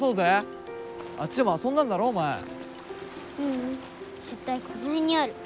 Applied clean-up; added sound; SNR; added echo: none; none; none; none.